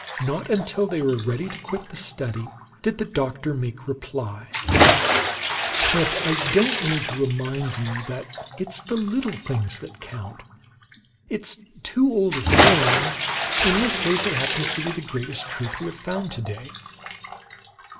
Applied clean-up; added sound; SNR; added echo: none; Bathtub (filling or washing) / Splash, splatter; -1 dB; reverberation time 1.3 s.